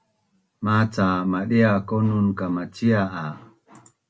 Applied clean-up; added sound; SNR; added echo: none; none; none; none.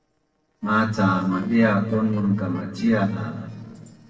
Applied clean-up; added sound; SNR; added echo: neural separator model SepFormer DNS4.